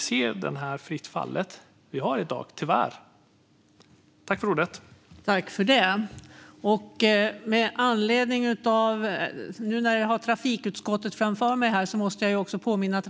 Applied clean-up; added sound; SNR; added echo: none; none; none; none.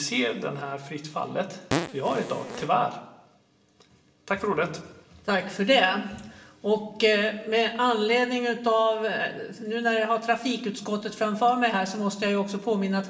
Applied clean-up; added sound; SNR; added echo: none; Fart; 5 dB; reverberation time 0.8 s.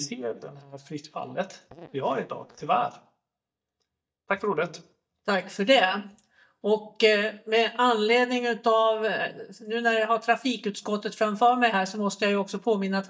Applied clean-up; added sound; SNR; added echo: neural mask model DeepFilterNet 3.